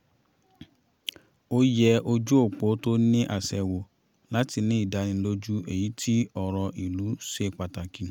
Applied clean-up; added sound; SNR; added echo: none; none; none; none.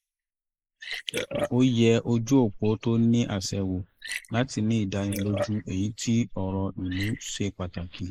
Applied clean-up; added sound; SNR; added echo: neural mask model Resemble Enhance denoiser.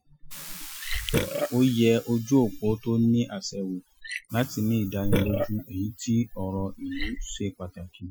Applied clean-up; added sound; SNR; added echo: classical method Wiener filter.